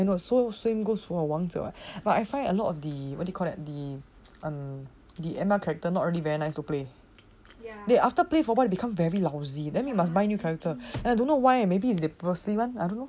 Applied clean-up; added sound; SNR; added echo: none; none; none; none.